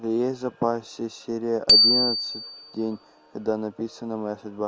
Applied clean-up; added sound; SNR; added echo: none; Bicycle bell; -3 dB; none.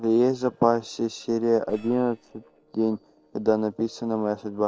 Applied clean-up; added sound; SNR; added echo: neural separator model SepFormer DNS4.